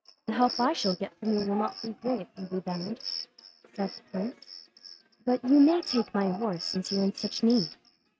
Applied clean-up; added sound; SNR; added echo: neural mask model RNNoise.